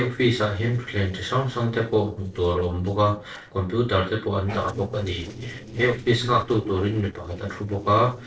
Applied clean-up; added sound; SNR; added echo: neural separator model SepFormer DNS4.